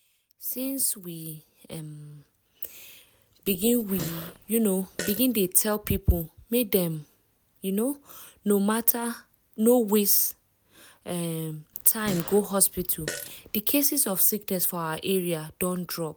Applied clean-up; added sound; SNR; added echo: none; Fart; 13 dB; none.